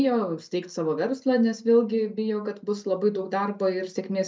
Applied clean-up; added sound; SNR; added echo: none; none; none; none.